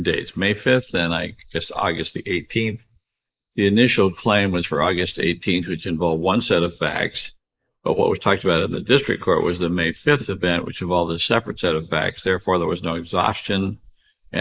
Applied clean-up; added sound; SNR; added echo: neural mask model Resemble Enhance denoiser.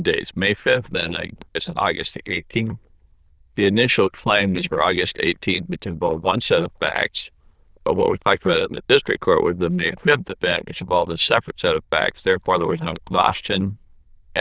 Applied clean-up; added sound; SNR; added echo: neural diffusion model UNIVERSE++.